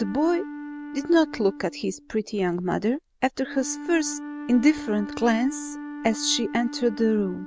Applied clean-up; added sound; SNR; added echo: none; Wind instrument, woodwind instrument; 12 dB; none.